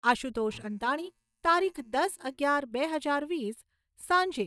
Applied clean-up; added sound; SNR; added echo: neural mask model DeepFilterNet 3.